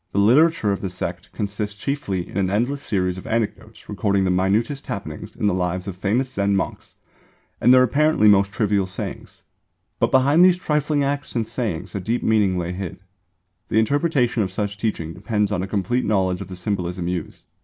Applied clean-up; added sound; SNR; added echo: none; none; none; none.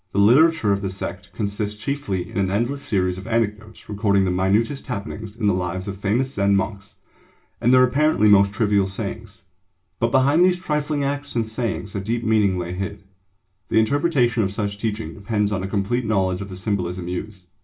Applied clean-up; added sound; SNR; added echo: none; none; none; reverberation time 0.2 s.